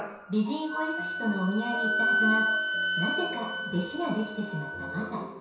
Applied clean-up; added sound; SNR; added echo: none; Wind instrument, woodwind instrument; 0 dB; reverberation time 0.7 s.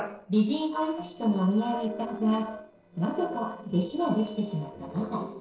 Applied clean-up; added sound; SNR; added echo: neural separator model SepFormer DNS4.